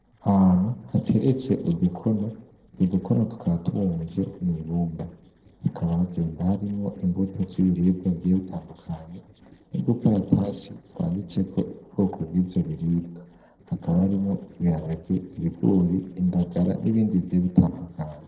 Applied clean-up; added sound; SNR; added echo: neural separator model SepFormer DNS4.